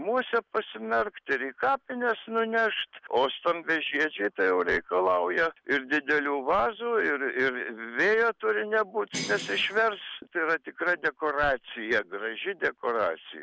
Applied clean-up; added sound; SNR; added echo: none; Bell; 10 dB; none.